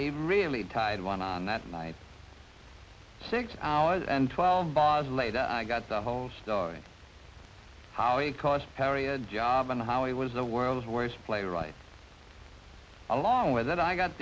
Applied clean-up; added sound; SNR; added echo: none; none; none; none.